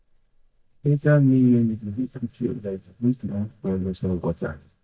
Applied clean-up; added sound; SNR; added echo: neural mask model DeepFilterNet 3.